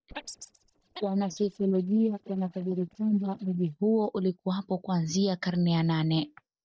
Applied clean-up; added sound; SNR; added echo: neural mask model DeepFilterNet 3.